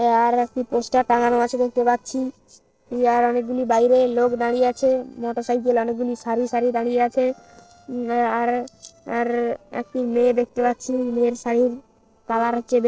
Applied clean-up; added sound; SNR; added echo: neural separator model SepFormer DNS4.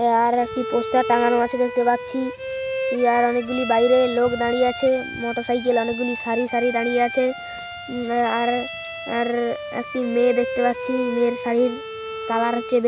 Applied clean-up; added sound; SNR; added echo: none; Bowed string instrument; 9 dB; none.